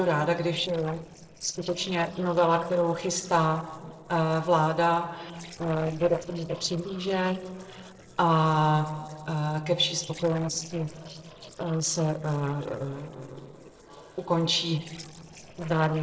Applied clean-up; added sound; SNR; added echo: neural separator model SepFormer DNS4.